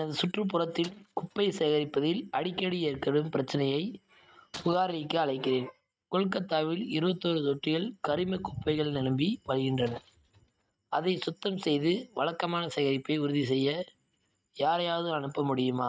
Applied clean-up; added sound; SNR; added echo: neural mask model RNNoise.